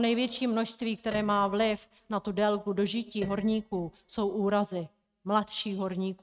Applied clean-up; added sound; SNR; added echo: neural mask model RNNoise.